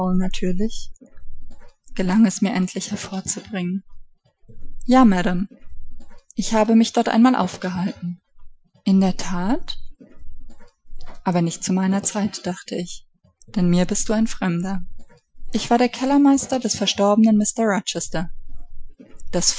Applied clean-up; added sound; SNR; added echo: classical method Wiener filter.